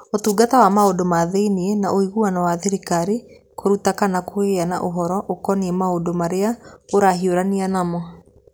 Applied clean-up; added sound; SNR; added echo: none; none; none; none.